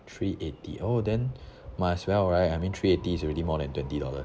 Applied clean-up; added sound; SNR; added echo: none; none; none; none.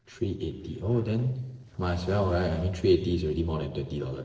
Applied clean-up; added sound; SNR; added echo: neural separator model SepFormer DNS4.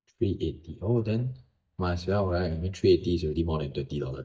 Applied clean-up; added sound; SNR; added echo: neural mask model DeepFilterNet 3.